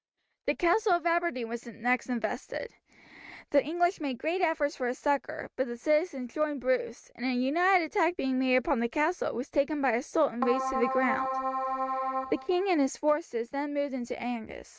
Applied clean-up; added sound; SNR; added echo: neural mask model RNNoise.